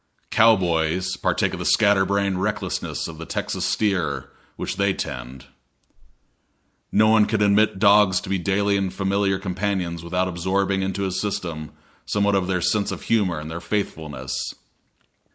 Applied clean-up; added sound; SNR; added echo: neural mask model Resemble Enhance denoiser.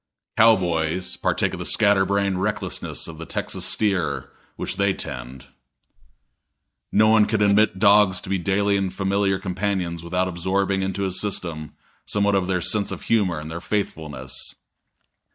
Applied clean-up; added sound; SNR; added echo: neural mask model DeepFilterNet 3.